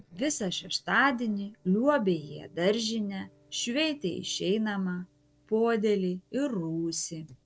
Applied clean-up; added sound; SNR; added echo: neural separator model SepFormer DNS4.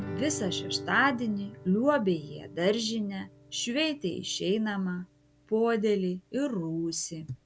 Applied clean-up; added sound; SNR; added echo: none; Guitar; 15 dB; none.